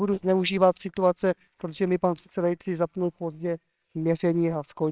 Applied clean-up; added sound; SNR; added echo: neural separator model SepFormer WHAMR!.